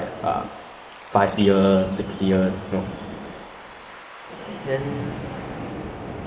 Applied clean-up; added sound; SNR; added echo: neural mask model Resemble Enhance denoiser.